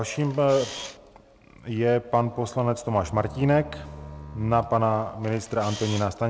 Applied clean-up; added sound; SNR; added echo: none; Camera + Bowed string instrument; 15 dB; none.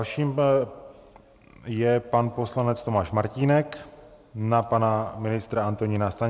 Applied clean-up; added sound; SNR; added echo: none; none; none; none.